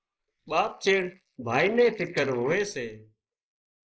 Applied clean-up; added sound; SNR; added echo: neural mask model Resemble Enhance denoiser.